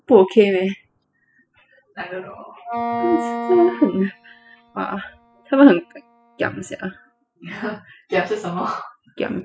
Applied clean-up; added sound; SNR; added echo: classical method spectral subtraction.